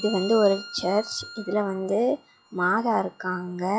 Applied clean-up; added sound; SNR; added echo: classical method log-MMSE.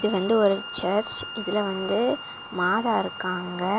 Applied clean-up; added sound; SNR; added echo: none; Bowed string instrument; 11 dB; none.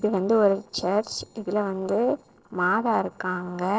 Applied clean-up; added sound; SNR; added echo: neural separator model SepFormer DNS4.